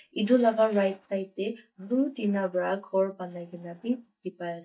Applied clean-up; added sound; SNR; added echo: neural mask model DeepFilterNet 3.